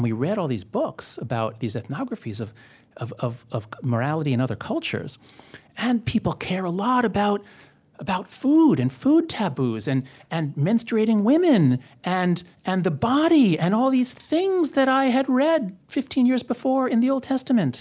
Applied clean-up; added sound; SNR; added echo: none; none; none; none.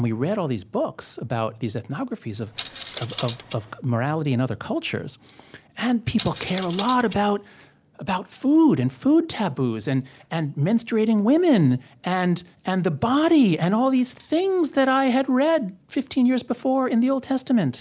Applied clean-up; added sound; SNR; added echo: none; Coin (dropping); 15 dB; none.